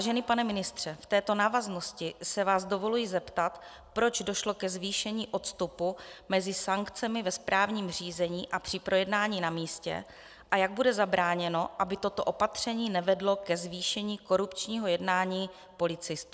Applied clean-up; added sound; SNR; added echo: none; none; none; none.